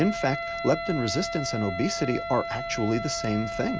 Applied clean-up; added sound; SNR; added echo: none; Wind instrument, woodwind instrument; 6 dB; none.